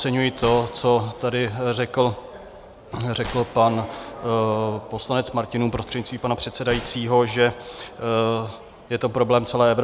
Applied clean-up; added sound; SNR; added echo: none; Gunshot, gunfire; 18 dB; none.